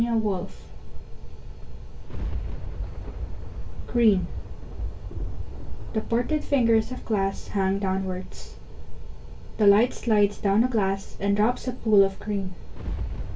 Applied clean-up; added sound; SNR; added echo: none; Thunder; 11 dB; reverberation time 0.2 s.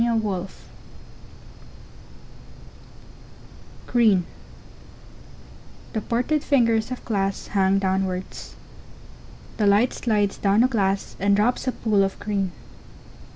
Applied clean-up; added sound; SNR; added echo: none; none; none; none.